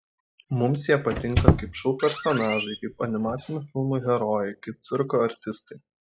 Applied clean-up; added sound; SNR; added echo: classical method log-MMSE.